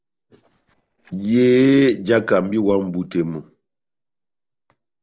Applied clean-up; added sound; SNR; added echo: neural separator model SepFormer DNS4.